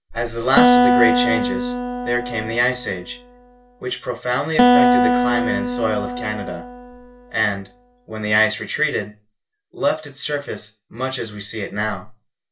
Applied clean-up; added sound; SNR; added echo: none; Acoustic guitar; -4 dB; reverberation time 0.2 s.